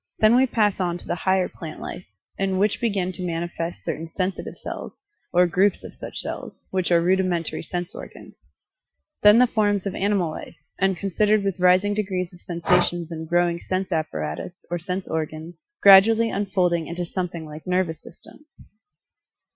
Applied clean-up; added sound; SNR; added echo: classical method Wiener filter.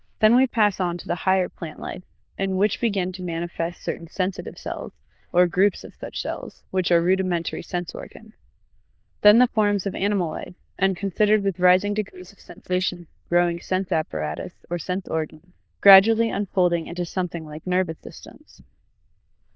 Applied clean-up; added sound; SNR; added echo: neural diffusion model UNIVERSE++.